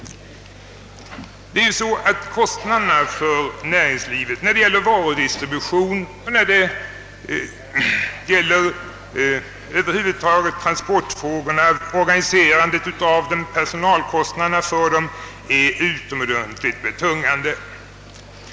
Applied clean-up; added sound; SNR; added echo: none; none; none; none.